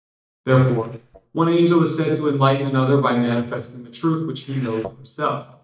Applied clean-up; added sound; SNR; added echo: neural mask model DeepFilterNet 3.